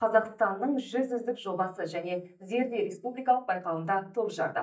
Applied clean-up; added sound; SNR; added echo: neural mask model DeepFilterNet 3.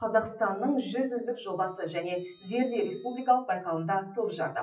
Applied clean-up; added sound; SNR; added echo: classical method WPE with log-MMSE.